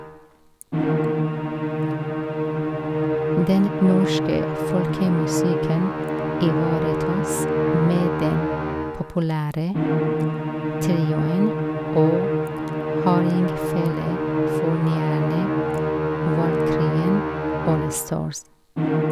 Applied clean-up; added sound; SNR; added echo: none; Musical instrument; -1 dB; none.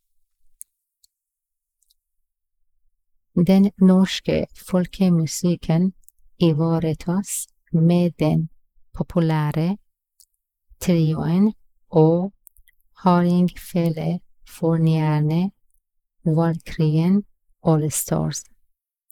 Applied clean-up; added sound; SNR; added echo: neural mask model Resemble Enhance denoiser.